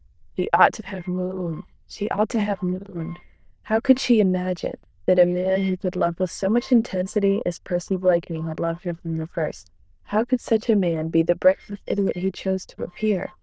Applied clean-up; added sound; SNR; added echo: neural diffusion model UNIVERSE++.